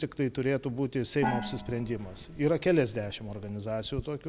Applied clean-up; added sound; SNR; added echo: none; Gong; 8 dB; none.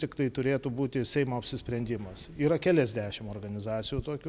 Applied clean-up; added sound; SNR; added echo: none; none; none; none.